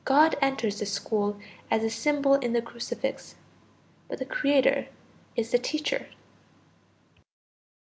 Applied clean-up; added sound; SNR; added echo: none; none; none; none.